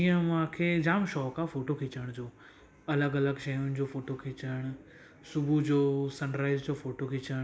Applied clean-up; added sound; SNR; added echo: none; none; none; none.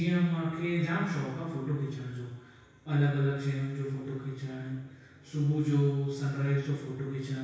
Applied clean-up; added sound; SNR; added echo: none; none; none; reverberation time 1.1 s.